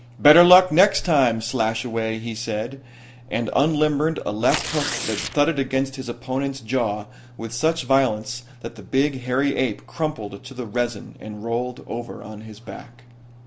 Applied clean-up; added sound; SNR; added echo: none; Tearing; 8 dB; none.